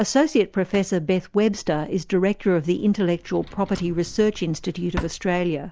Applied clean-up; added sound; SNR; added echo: none; Drawer open or close; 17 dB; none.